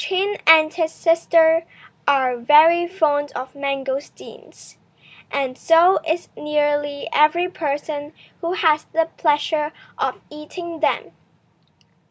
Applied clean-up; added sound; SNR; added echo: none; none; none; none.